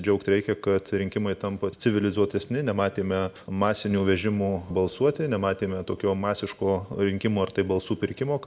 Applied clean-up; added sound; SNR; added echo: none; none; none; none.